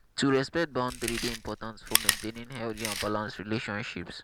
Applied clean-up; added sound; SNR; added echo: none; Chewing, mastication; 3 dB; none.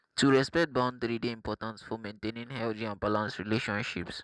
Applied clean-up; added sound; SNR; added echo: none; none; none; none.